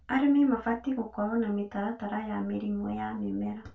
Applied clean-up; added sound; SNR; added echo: none; none; none; reverberation time 0.2 s.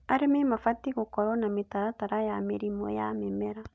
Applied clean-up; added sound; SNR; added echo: none; none; none; none.